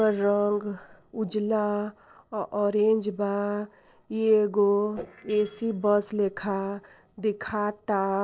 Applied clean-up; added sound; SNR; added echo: neural separator model SepFormer DNS4.